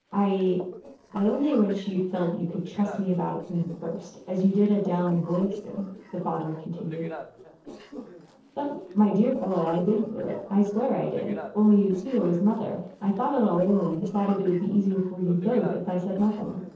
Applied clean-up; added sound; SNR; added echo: neural separator model SepFormer DNS4.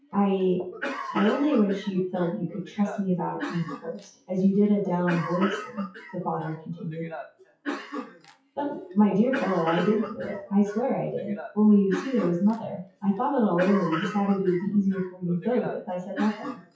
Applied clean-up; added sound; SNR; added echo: classical method WPE with log-MMSE.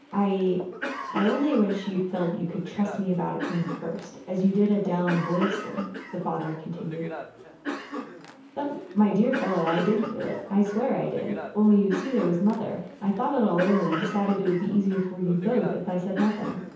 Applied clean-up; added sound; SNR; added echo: none; Cough; 11 dB; reverberation time 0.7 s.